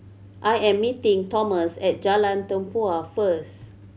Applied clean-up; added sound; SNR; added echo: none; none; none; none.